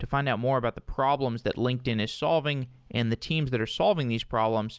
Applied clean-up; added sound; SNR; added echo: none; none; none; none.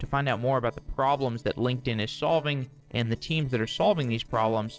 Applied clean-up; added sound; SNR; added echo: neural separator model SepFormer DNS4.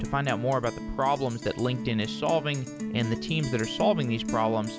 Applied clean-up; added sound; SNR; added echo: none; Guitar; 7 dB; none.